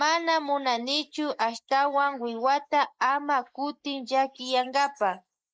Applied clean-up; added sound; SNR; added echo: neural mask model Resemble Enhance denoiser.